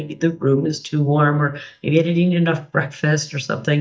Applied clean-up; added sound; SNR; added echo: neural mask model DeepFilterNet 3.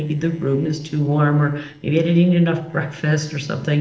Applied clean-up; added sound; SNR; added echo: neural separator model SepFormer DNS4.